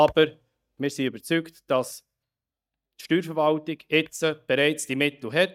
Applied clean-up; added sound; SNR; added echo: neural mask model DeepFilterNet 3.